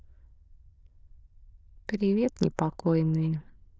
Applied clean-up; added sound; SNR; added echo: neural diffusion model UNIVERSE++.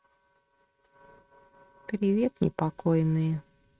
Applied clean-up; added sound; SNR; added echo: neural mask model RNNoise.